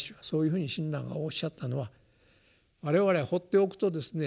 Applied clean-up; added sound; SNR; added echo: none; none; none; none.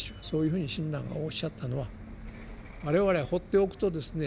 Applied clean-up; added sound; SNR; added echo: none; Bus; 14 dB; none.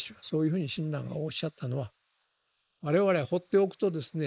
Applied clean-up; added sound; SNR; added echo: neural mask model Resemble Enhance denoiser.